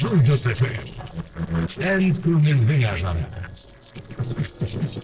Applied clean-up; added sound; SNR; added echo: neural separator model SepFormer DNS4.